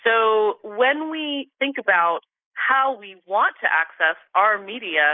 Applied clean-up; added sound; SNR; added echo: neural mask model Resemble Enhance denoiser.